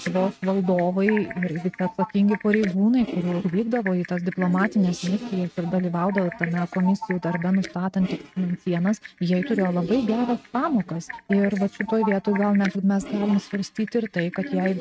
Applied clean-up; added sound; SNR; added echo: neural mask model RNNoise.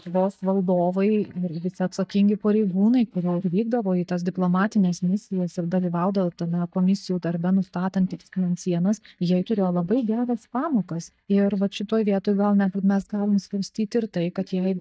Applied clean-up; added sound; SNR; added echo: neural mask model DeepFilterNet 3.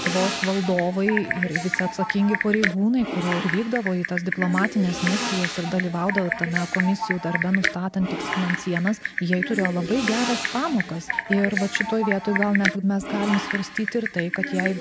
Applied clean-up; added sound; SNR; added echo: none; Typing; 4 dB; none.